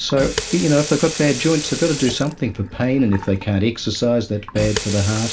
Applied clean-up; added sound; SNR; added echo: none; Sink (filling or washing) / Water tap, faucet; 10 dB; reverberation time 0.2 s.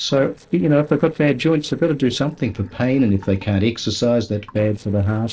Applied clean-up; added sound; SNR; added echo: neural separator model SepFormer DNS4.